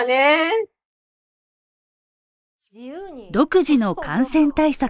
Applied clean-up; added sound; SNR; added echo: neural mask model Resemble Enhance denoiser.